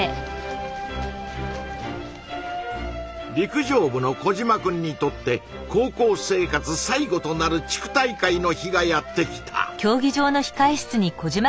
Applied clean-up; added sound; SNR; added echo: none; none; none; none.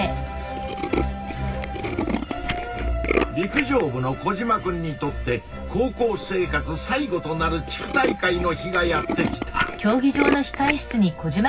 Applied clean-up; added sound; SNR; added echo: none; Tools; 6 dB; reverberation time 0.4 s.